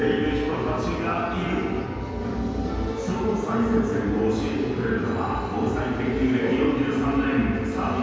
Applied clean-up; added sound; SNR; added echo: none; none; none; reverberation time 2.2 s.